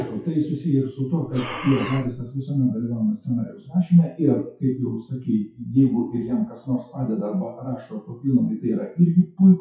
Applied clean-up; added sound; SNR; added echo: classical method WPE with log-MMSE.